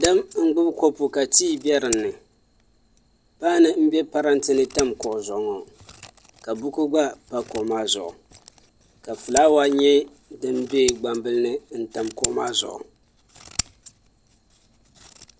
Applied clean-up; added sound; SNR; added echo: none; Scissors; 14 dB; none.